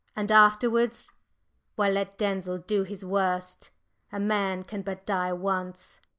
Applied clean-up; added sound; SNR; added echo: neural mask model Resemble Enhance denoiser.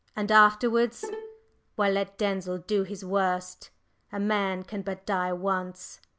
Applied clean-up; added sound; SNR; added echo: none; Bowed string instrument; 12 dB; none.